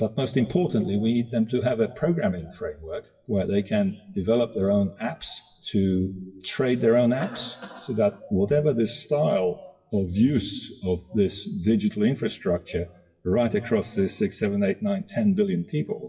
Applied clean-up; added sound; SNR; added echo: classical method WPE with log-MMSE.